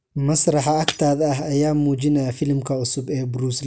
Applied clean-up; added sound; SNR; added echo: none; Shatter; 17 dB; none.